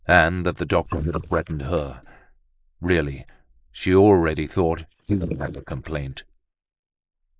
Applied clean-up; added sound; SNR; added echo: neural mask model Resemble Enhance denoiser.